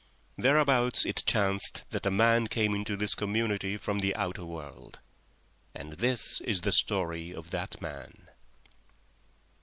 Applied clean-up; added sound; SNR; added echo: none; none; none; none.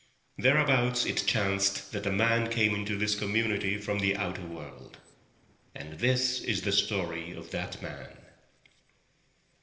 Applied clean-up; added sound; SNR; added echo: neural separator model SepFormer DNS4.